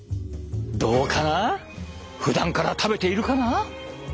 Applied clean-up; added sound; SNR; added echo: none; none; none; none.